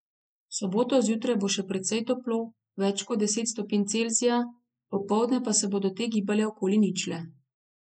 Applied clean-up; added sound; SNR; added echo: neural mask model Resemble Enhance denoiser.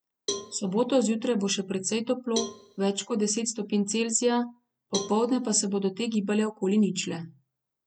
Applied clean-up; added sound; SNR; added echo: none; Cowbell; 13 dB; none.